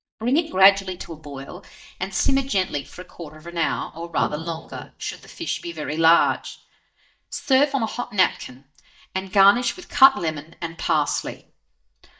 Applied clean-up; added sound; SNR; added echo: neural mask model DeepFilterNet 3.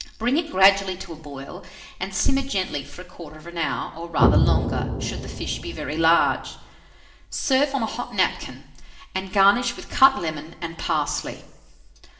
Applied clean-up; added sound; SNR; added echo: none; Explosion; 1 dB; reverberation time 0.9 s.